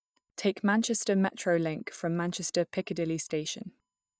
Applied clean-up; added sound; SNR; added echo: neural mask model DeepFilterNet 3.